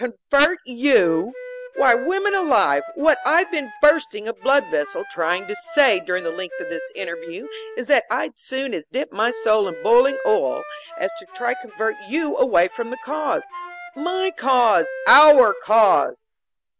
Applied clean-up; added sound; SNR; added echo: none; Wind instrument, woodwind instrument; 15 dB; none.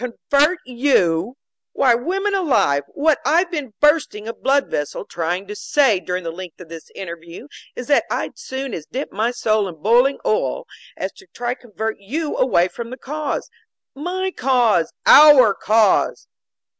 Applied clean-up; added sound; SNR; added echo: none; none; none; none.